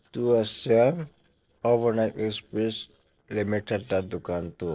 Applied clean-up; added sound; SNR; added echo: neural separator model SepFormer DNS4.